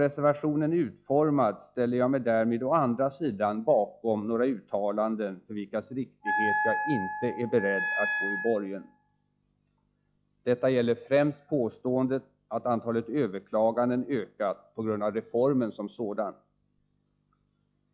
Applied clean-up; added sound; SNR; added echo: classical method log-MMSE.